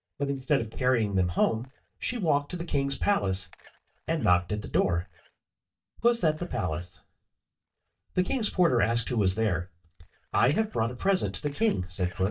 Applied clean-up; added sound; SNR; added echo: neural mask model DeepFilterNet 3.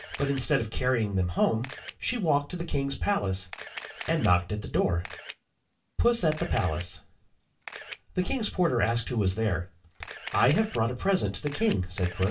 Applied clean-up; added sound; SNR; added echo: none; Camera; 16 dB; reverberation time 0.2 s.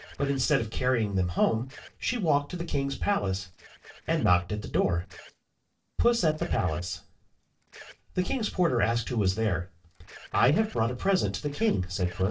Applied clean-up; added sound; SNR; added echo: neural separator model SepFormer DNS4.